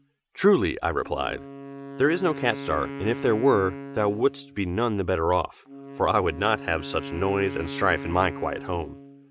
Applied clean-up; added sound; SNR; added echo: none; Wind instrument, woodwind instrument; 12 dB; none.